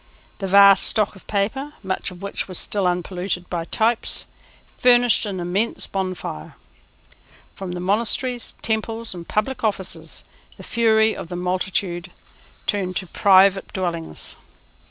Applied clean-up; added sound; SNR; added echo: none; none; none; none.